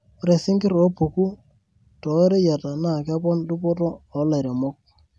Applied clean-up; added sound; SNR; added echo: none; none; none; none.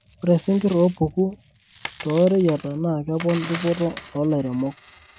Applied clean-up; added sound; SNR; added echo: none; Coin (dropping); 12 dB; none.